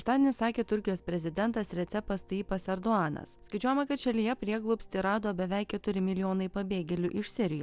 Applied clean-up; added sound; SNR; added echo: none; none; none; none.